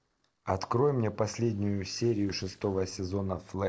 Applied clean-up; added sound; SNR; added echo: neural separator model SepFormer DNS4.